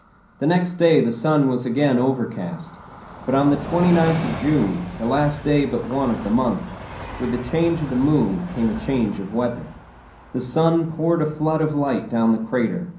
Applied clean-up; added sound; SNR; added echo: none; Train; 14 dB; reverberation time 0.6 s.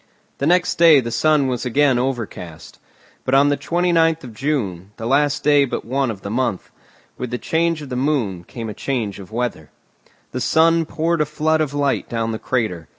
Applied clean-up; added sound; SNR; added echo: none; none; none; none.